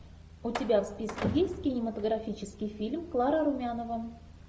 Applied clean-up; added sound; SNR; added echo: none; Slam; 10 dB; none.